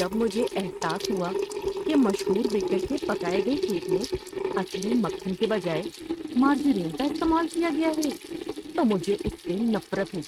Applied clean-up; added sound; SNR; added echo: neural mask model RNNoise.